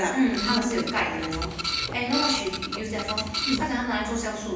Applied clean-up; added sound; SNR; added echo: none; Printer; 4 dB; reverberation time 1.0 s.